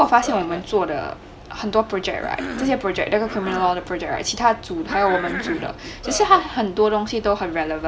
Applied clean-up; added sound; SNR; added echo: none; Cough; 13 dB; none.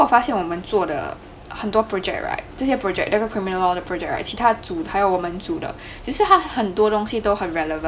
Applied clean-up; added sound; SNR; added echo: none; none; none; none.